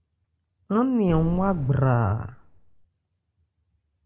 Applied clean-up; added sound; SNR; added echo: none; Boom; 10 dB; none.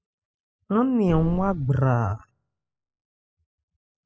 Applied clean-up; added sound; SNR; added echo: classical method spectral subtraction.